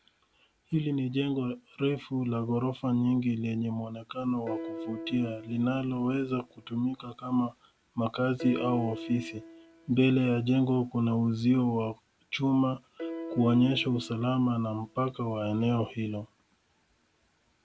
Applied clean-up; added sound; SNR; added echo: none; Piano; 14 dB; none.